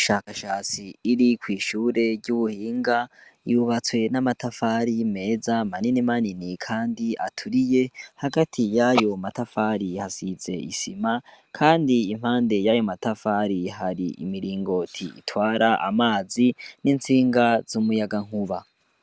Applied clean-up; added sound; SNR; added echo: none; none; none; none.